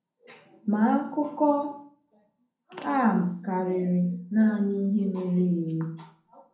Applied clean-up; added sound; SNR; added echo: none; none; none; reverberation time 0.5 s.